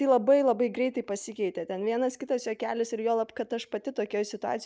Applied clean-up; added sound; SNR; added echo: none; none; none; none.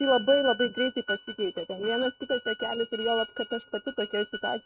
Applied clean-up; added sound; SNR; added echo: neural mask model RNNoise.